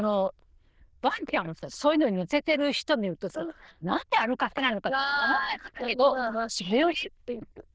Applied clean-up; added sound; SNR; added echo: neural diffusion model UNIVERSE++.